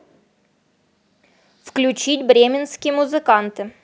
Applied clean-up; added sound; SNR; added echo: none; none; none; none.